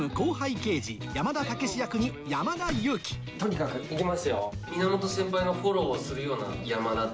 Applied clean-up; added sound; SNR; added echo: none; Telephone; 16 dB; none.